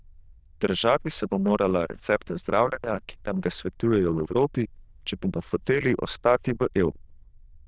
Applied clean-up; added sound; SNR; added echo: neural diffusion model UNIVERSE++.